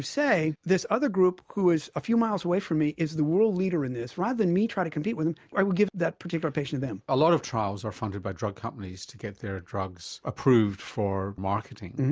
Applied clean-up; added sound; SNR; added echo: none; none; none; none.